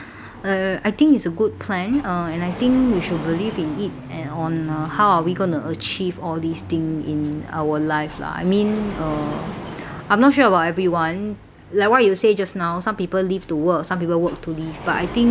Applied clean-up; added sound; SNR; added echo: none; Sliding door; 16 dB; none.